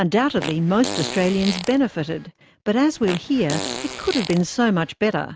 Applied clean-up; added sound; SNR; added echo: none; Fart; 10 dB; none.